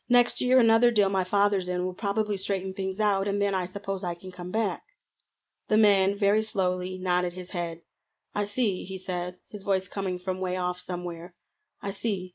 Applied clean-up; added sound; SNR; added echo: neural mask model Resemble Enhance denoiser.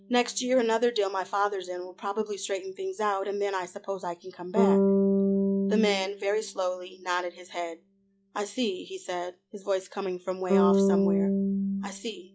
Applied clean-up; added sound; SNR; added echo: classical method log-MMSE.